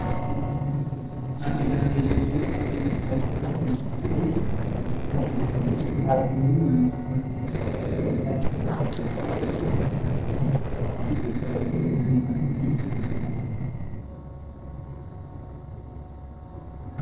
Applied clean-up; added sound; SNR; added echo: neural separator model SepFormer DNS4.